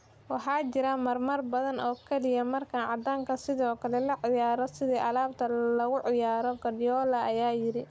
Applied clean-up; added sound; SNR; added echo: none; none; none; none.